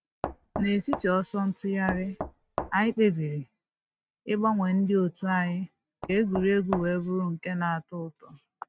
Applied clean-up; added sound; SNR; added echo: neural mask model RNNoise.